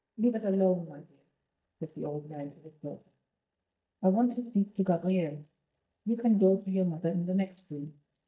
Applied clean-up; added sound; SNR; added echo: neural mask model DeepFilterNet 3.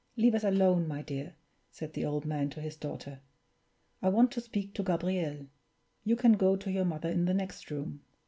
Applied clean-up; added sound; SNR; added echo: none; none; none; none.